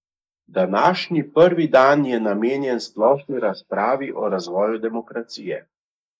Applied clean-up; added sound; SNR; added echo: neural mask model Resemble Enhance denoiser.